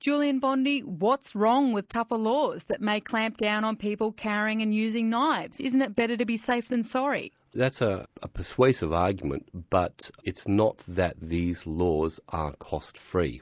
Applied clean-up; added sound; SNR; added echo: none; none; none; none.